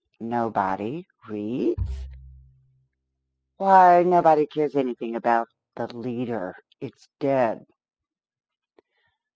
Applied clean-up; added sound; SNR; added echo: classical method spectral subtraction.